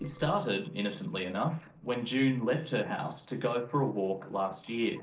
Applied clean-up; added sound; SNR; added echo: neural separator model SepFormer DNS4.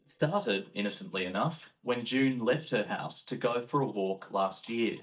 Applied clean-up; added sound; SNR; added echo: neural mask model DeepFilterNet 3.